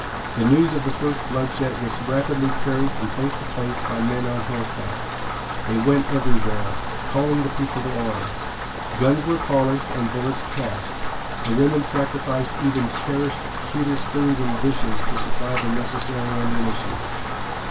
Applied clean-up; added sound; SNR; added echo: none; Rain; 0 dB; reverberation time 0.2 s.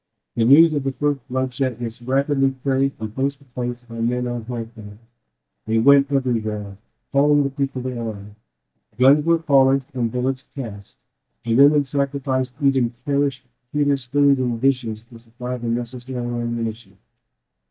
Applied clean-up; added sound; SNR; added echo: neural mask model DeepFilterNet 3.